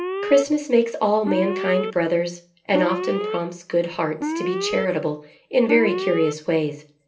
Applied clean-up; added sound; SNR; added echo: none; Alarm; 7 dB; reverberation time 0.3 s.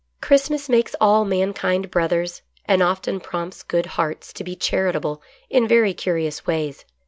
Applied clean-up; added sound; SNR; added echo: none; none; none; none.